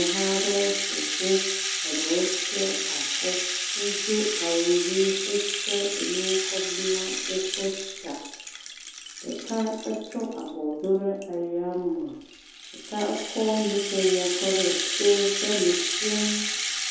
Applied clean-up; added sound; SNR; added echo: none; Rattle (instrument); 2 dB; reverberation time 0.8 s.